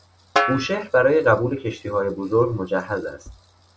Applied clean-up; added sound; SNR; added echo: none; Snare drum; 5 dB; none.